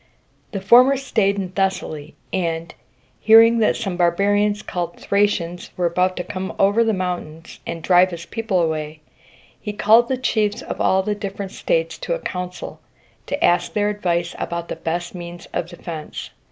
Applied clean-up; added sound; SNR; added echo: none; none; none; none.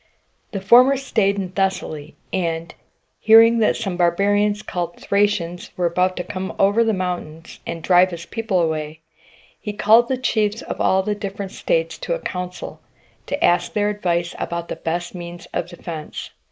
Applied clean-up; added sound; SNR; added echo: neural mask model Resemble Enhance denoiser.